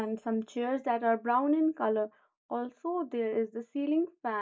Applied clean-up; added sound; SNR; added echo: neural mask model DeepFilterNet 3.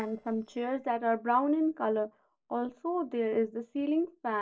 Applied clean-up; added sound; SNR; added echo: neural separator model SepFormer DNS4.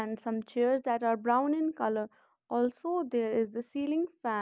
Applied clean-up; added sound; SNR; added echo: none; none; none; none.